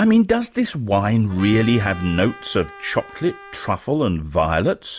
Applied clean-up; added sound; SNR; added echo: none; Trumpet; 19 dB; none.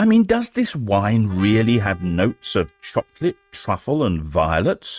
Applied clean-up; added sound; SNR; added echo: neural mask model RNNoise.